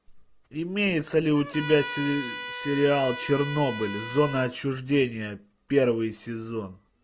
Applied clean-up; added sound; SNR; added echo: none; Trumpet; 10 dB; none.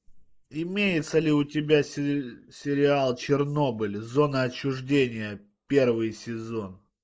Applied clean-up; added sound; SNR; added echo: neural mask model Resemble Enhance denoiser.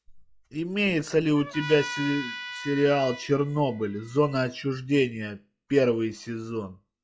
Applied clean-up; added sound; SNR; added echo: classical method log-MMSE.